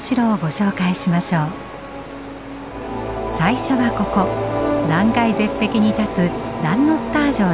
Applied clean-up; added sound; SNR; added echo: none; none; none; none.